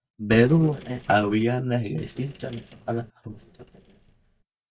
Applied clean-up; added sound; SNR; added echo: neural mask model DeepFilterNet 3.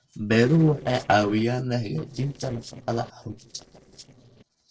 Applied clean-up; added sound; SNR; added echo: neural separator model SepFormer DNS4.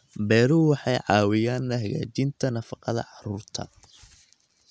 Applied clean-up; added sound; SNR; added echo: none; none; none; none.